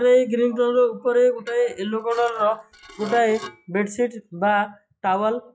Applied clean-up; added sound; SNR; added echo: classical method log-MMSE.